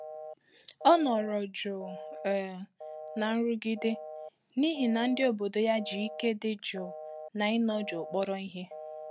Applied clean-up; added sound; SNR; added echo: none; Telephone; 13 dB; none.